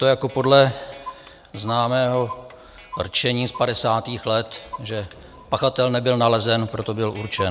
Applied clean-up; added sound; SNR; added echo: none; Clock; 18 dB; none.